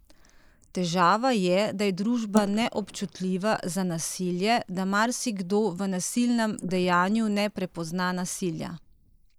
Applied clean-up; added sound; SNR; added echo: neural mask model Resemble Enhance denoiser.